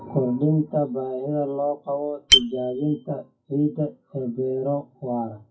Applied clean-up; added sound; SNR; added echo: classical method WPE with log-MMSE.